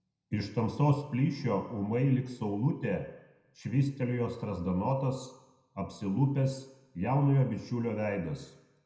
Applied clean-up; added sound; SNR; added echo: none; none; none; reverberation time 0.7 s.